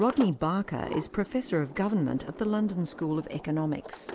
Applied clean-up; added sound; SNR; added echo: none; Sliding door; 14 dB; none.